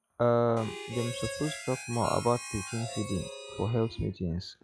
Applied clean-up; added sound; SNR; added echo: classical method log-MMSE.